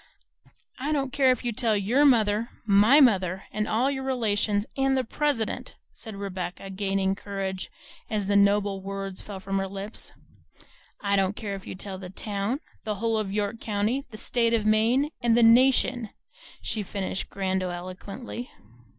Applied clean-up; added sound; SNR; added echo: none; none; none; none.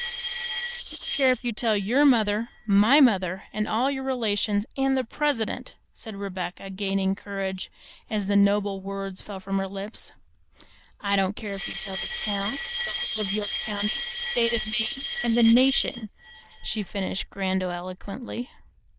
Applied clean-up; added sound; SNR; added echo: neural diffusion model UNIVERSE++.